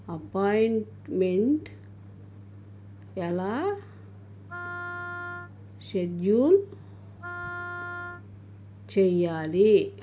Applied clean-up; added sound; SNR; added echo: none; Wind instrument, woodwind instrument; 12 dB; none.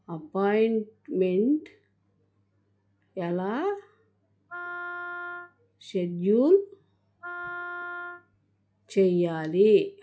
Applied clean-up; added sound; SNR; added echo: classical method log-MMSE.